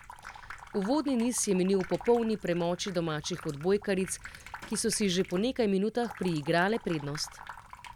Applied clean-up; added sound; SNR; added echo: none; Sink (filling or washing) / Water tap, faucet; 17 dB; none.